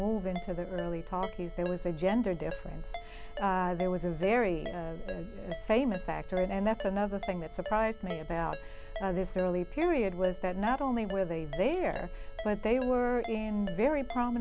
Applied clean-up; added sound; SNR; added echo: none; Ringtone; 14 dB; none.